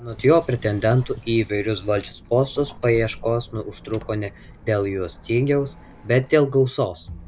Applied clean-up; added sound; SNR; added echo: none; Bird + Squeak; 19 dB; none.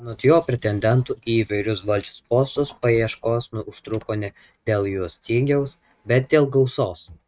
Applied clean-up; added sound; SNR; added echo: neural mask model RNNoise.